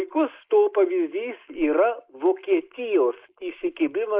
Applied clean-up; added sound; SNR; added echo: neural mask model Resemble Enhance denoiser.